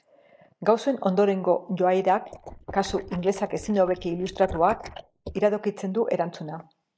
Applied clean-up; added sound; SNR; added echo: neural mask model Resemble Enhance denoiser.